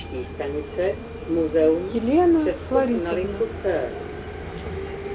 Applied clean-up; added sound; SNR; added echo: none; Subway, metro, underground; -1 dB; none.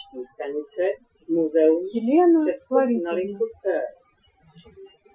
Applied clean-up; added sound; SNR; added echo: classical method Wiener filter.